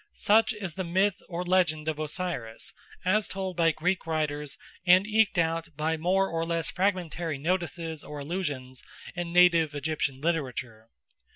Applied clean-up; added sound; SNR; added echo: none; none; none; none.